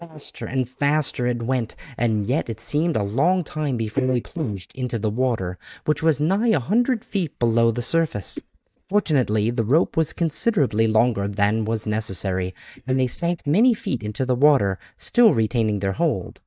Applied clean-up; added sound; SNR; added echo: neural mask model DeepFilterNet 3.